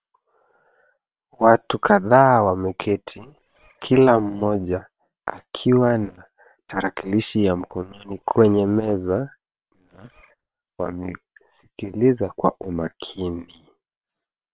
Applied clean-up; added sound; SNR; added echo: neural separator model SepFormer WHAM!.